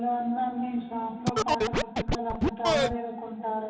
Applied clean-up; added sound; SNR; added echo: none; Scratching (performance technique); -4 dB; reverberation time 2.6 s.